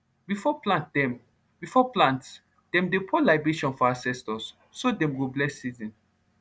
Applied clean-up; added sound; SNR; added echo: none; none; none; none.